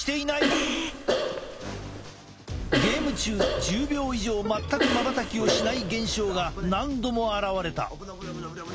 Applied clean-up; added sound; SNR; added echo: none; Cough; 1 dB; none.